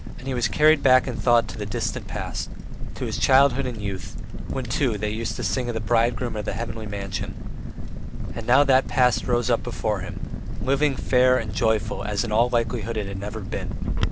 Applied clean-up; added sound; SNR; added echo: none; Crackle; 3 dB; none.